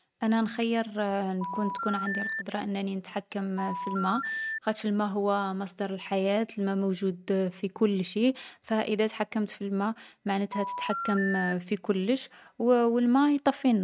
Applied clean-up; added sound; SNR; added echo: none; Telephone; 5 dB; none.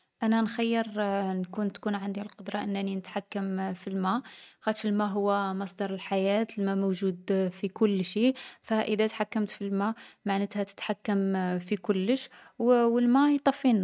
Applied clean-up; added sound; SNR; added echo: none; none; none; none.